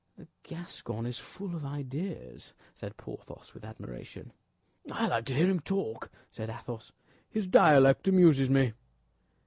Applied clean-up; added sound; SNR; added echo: none; none; none; none.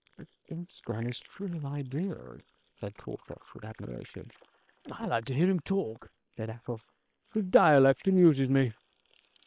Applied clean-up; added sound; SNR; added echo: neural separator model SepFormer WHAM!.